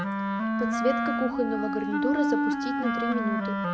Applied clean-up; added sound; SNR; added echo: none; Wind instrument, woodwind instrument; -4 dB; none.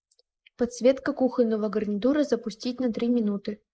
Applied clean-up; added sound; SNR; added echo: neural mask model Resemble Enhance denoiser.